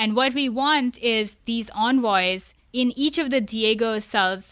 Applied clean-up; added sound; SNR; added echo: none; none; none; none.